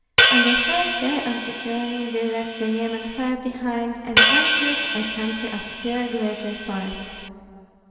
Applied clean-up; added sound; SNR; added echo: none; Hi-hat; -3 dB; reverberation time 2.7 s.